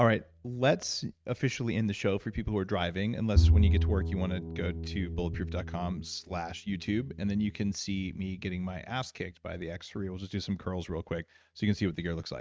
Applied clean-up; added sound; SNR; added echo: neural mask model RNNoise.